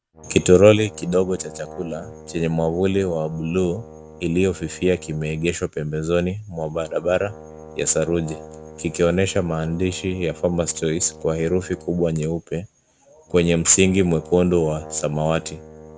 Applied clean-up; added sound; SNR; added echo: none; Brass instrument; 19 dB; none.